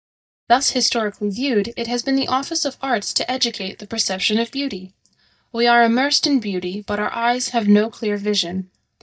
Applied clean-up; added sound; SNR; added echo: neural mask model DeepFilterNet 3.